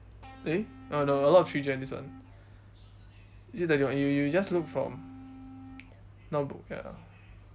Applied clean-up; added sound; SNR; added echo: none; Electric guitar / Bass guitar; 17 dB; none.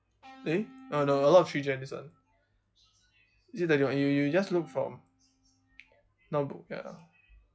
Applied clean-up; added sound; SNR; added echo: classical method log-MMSE.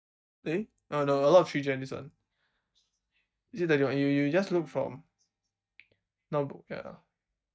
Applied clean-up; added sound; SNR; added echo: neural mask model DeepFilterNet 3.